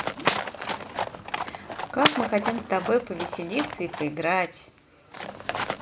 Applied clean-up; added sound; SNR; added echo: none; Livestock, farm animals, working animals; 2 dB; none.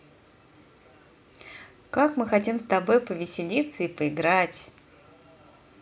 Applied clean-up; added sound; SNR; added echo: none; none; none; none.